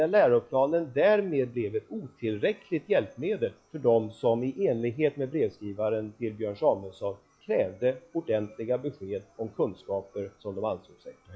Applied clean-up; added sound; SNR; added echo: classical method log-MMSE.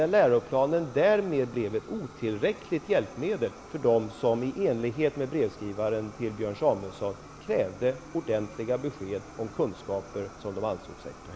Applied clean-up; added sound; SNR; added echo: none; Fire; 19 dB; none.